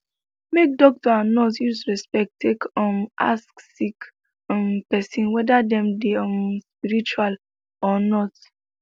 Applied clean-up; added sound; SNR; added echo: none; none; none; none.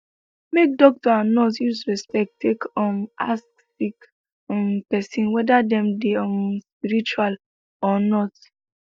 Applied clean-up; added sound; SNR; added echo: neural mask model DeepFilterNet 3.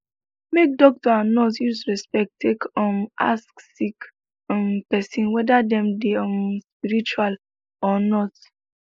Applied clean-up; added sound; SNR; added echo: neural mask model Resemble Enhance denoiser.